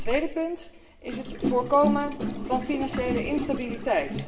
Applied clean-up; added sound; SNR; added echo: none; Gurgling; 3 dB; reverberation time 0.9 s.